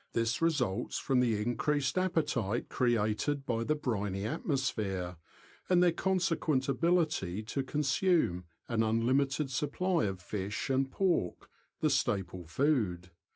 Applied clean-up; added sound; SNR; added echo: none; none; none; none.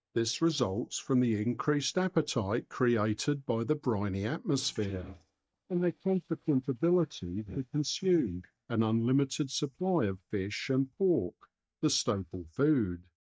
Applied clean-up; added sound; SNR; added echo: neural mask model DeepFilterNet 3.